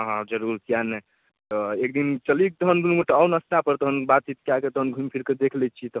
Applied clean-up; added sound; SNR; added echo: none; none; none; none.